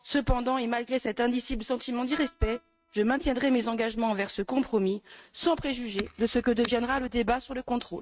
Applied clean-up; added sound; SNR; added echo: neural mask model RNNoise.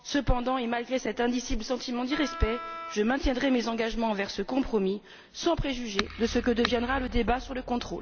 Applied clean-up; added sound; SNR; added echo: none; Wind instrument, woodwind instrument; 11 dB; none.